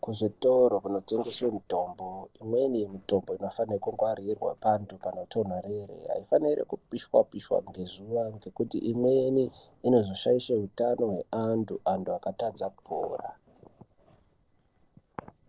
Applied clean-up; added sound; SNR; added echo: neural separator model SepFormer DNS4.